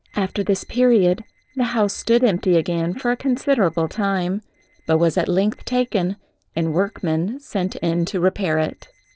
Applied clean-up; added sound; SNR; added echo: neural separator model SepFormer DNS4.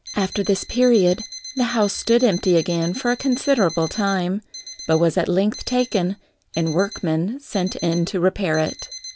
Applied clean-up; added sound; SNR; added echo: none; Alarm; 16 dB; none.